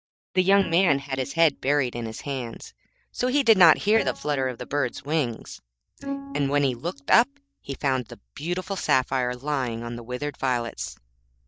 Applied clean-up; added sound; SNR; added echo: neural mask model DeepFilterNet 3.